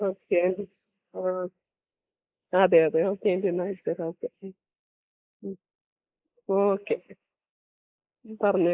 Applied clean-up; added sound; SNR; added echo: neural mask model Resemble Enhance denoiser.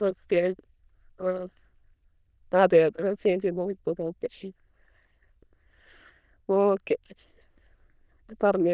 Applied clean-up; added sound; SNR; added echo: neural diffusion model UNIVERSE++.